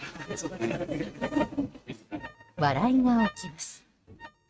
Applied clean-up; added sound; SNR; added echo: neural mask model RNNoise.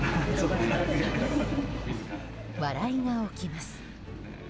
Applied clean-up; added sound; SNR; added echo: none; none; none; none.